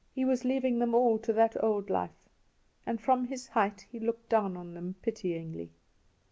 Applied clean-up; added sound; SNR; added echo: none; none; none; none.